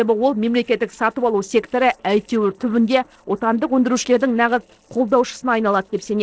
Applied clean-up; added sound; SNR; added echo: neural separator model SepFormer DNS4.